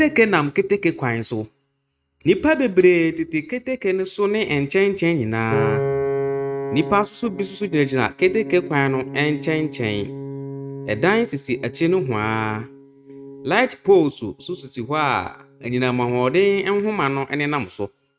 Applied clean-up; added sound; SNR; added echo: neural mask model RNNoise.